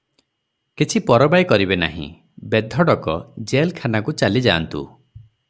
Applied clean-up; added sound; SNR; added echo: none; none; none; none.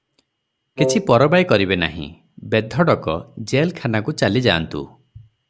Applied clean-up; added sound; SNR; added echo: none; Wind instrument, woodwind instrument; 5 dB; none.